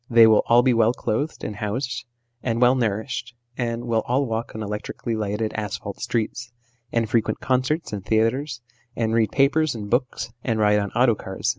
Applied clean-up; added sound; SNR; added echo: none; none; none; none.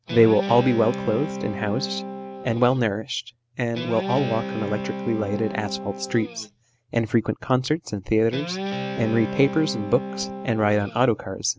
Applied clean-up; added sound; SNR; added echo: none; Guitar; 8 dB; none.